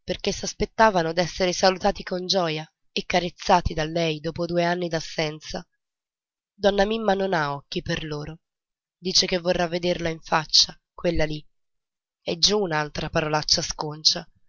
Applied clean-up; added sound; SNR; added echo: none; none; none; none.